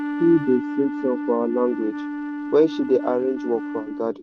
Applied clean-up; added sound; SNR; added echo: neural mask model RNNoise.